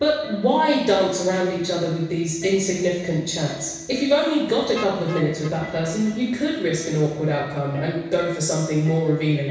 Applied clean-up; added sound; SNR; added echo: none; Motor vehicle (road); 20 dB; reverberation time 1.1 s.